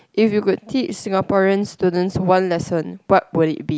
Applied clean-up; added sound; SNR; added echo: none; none; none; none.